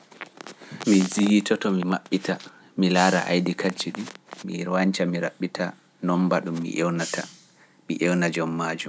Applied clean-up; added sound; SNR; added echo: none; Hiss; 19 dB; none.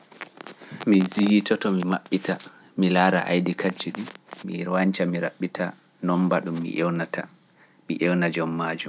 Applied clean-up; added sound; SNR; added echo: none; none; none; none.